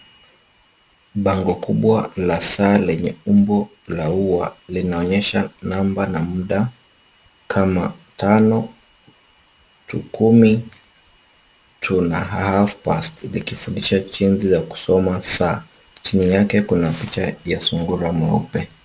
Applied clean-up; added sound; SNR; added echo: none; none; none; none.